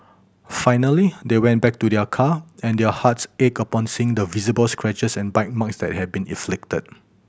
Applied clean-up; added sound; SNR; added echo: none; none; none; none.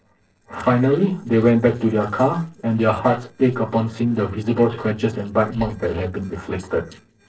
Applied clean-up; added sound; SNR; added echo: neural separator model SepFormer DNS4.